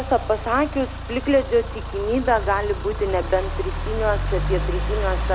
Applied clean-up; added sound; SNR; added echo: none; Idling / Engine starting / Accelerating, revving, vroom / Car; 4 dB; none.